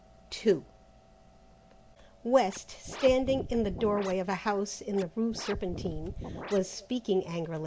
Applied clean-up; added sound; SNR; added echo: none; Scratching (performance technique); 9 dB; none.